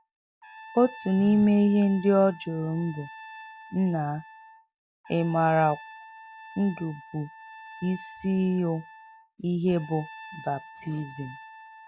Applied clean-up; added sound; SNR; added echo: none; Telephone + Trumpet; 18 dB; none.